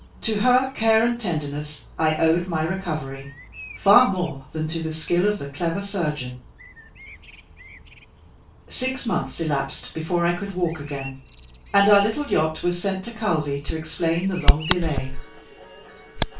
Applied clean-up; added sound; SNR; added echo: none; Bird vocalization, bird call, bird song; 6 dB; reverberation time 0.3 s.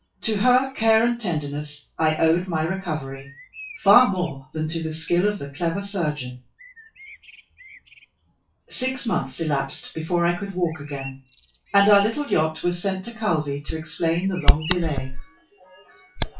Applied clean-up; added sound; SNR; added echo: classical method WPE with log-MMSE.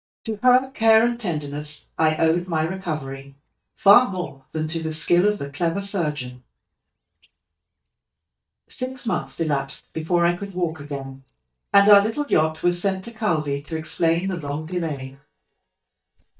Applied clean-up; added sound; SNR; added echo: neural mask model DeepFilterNet 3.